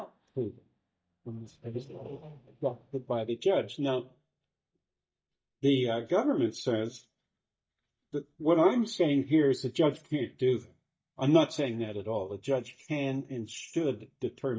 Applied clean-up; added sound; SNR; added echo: neural mask model DeepFilterNet 3.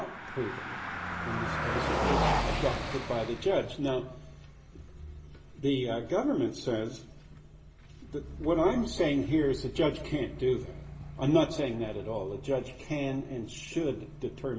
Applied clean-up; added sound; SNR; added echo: none; Car passing by; 6 dB; reverberation time 0.8 s.